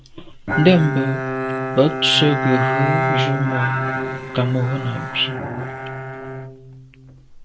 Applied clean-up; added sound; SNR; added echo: none; Bowed string instrument; 3 dB; none.